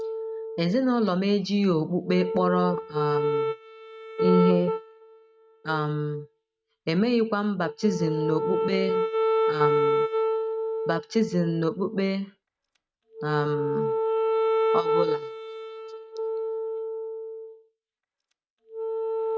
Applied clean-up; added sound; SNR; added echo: neural mask model RNNoise.